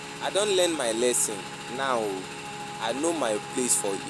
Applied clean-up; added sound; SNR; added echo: none; Motorcycle / Engine; 9 dB; none.